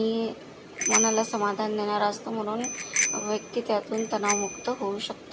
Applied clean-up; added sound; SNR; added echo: none; Bicycle bell; 4 dB; none.